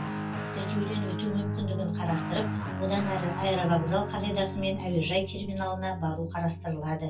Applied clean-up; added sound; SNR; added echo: none; Guitar; 3 dB; reverberation time 0.2 s.